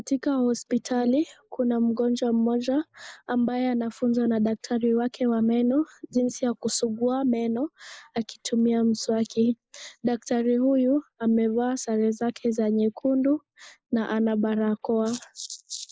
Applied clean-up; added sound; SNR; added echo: neural mask model Resemble Enhance denoiser.